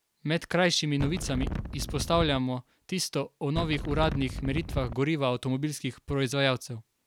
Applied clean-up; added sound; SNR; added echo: none; Wind; 4 dB; none.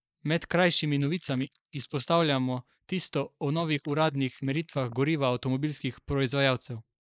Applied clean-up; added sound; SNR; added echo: neural mask model Resemble Enhance denoiser.